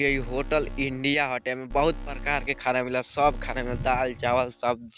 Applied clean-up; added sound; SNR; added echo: none; Alarm; 10 dB; none.